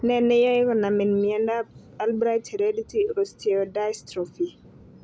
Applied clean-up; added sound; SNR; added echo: none; none; none; none.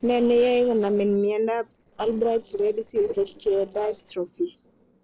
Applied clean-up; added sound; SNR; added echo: neural separator model SepFormer DNS4.